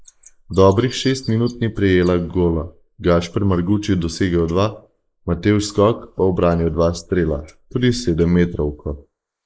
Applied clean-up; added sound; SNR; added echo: neural mask model Resemble Enhance denoiser.